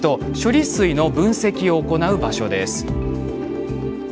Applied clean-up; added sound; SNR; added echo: none; none; none; none.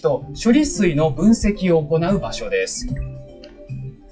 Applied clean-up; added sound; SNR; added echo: classical method WPE with log-MMSE.